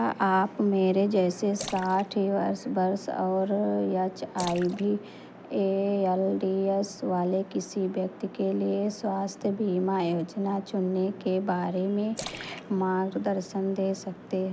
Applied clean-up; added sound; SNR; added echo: none; Splash, splatter; 18 dB; none.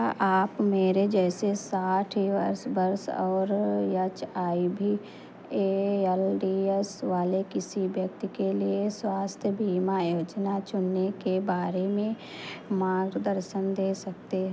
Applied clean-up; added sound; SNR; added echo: none; none; none; none.